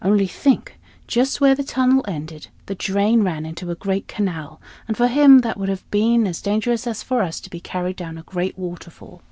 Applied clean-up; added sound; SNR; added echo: none; none; none; none.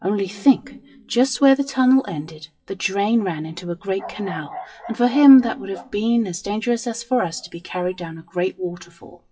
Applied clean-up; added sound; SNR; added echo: classical method WPE with log-MMSE.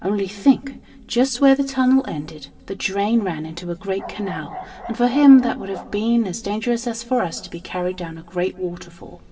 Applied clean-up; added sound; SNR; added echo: none; Bark; 15 dB; reverberation time 1.4 s.